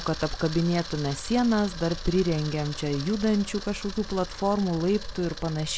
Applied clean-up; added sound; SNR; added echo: none; Camera; 14 dB; none.